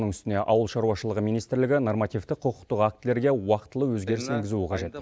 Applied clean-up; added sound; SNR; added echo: none; none; none; none.